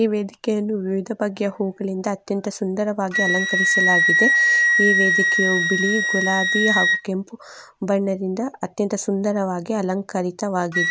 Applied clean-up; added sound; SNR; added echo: none; Wind instrument, woodwind instrument; -1 dB; none.